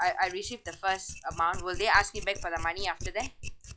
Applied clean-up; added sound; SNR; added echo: classical method log-MMSE.